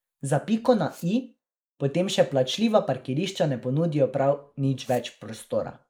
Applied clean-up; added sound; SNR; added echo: neural mask model Resemble Enhance denoiser.